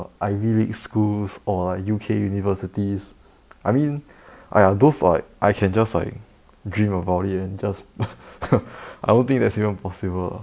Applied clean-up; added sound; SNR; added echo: none; none; none; none.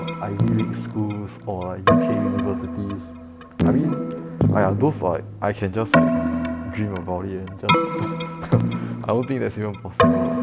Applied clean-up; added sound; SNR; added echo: none; Keyboard (musical); -4 dB; none.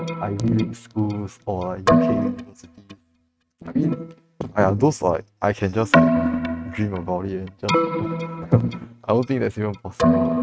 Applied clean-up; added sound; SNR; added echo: neural mask model RNNoise.